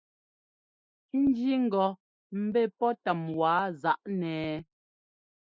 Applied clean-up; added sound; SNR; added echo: neural mask model Resemble Enhance denoiser.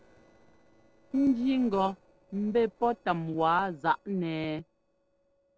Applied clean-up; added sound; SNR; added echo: neural separator model SepFormer DNS4.